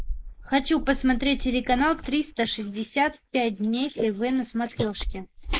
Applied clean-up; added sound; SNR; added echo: neural mask model Resemble Enhance denoiser.